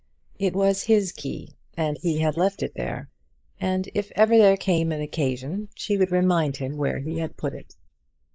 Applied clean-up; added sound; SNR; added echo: neural mask model Resemble Enhance denoiser.